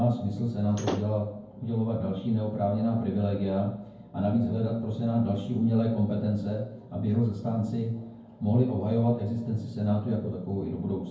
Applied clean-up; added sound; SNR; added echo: none; Slam / Wood; 6 dB; reverberation time 0.9 s.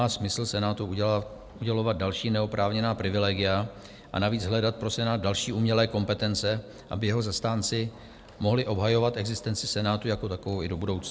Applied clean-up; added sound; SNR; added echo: none; none; none; none.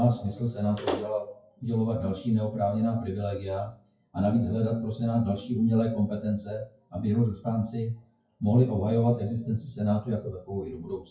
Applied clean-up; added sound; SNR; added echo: classical method WPE with log-MMSE.